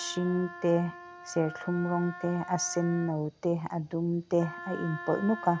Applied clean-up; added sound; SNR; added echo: none; Wind instrument, woodwind instrument; 14 dB; none.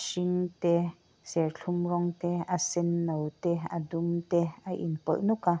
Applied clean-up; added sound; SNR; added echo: none; none; none; none.